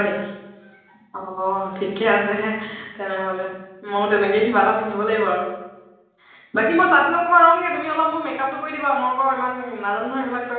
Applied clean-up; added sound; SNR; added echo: none; none; none; reverberation time 1.0 s.